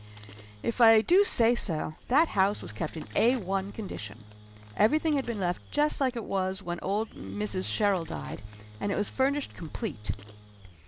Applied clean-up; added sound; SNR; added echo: none; Engine / Drill; 19 dB; none.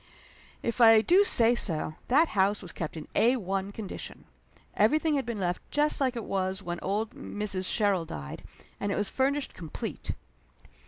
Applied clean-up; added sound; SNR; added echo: none; none; none; none.